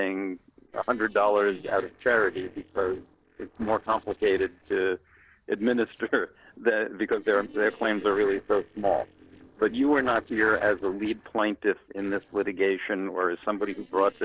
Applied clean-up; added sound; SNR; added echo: neural separator model SepFormer DNS4.